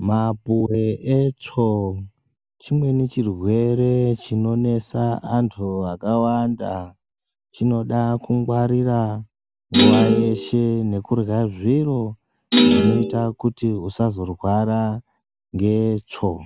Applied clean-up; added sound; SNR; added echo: none; Thump, thud; -4 dB; none.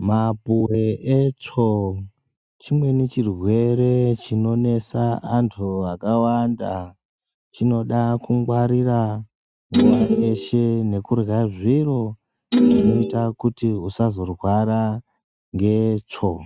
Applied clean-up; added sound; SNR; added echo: neural mask model RNNoise.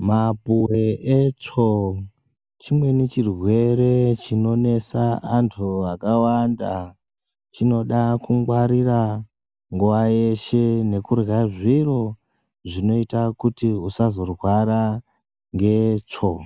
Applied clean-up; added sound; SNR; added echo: none; none; none; none.